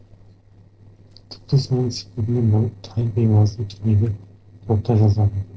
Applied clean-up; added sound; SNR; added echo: neural separator model SepFormer DNS4.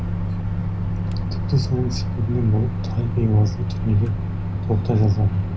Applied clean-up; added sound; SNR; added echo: none; Microwave oven; 1 dB; reverberation time 0.4 s.